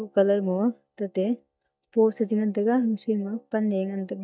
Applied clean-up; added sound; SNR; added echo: neural mask model DeepFilterNet 3.